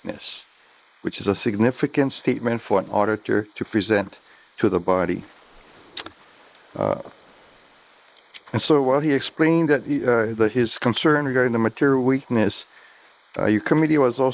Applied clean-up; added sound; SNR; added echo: neural mask model Resemble Enhance denoiser.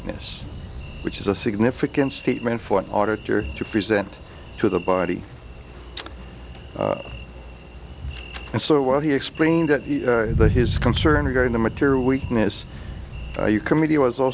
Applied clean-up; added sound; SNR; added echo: none; Thunder; 9 dB; none.